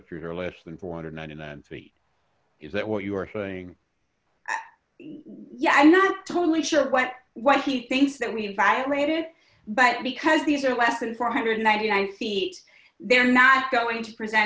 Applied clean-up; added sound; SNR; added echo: none; none; none; none.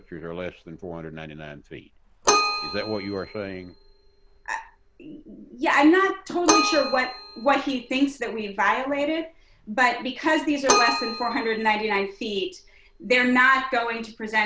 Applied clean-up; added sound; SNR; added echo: none; Keyboard (musical); 6 dB; none.